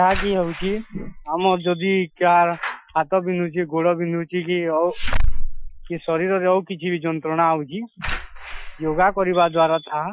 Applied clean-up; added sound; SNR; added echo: classical method Wiener filter.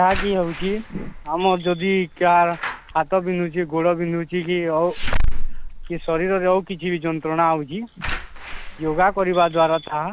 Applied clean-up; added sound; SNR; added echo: none; Slam / Alarm; 3 dB; none.